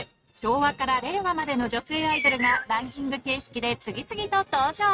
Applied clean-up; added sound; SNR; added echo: neural mask model RNNoise.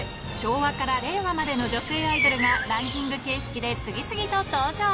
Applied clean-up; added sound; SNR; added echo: none; Bird; 2 dB; none.